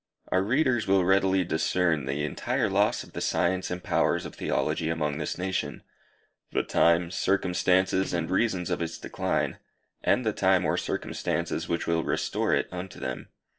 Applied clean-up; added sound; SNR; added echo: neural separator model SepFormer DNS4.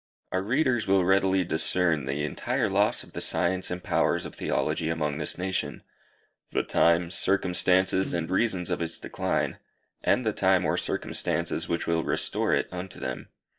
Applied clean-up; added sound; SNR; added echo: neural mask model DeepFilterNet 3.